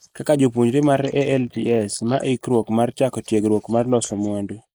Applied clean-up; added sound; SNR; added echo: neural mask model Resemble Enhance denoiser.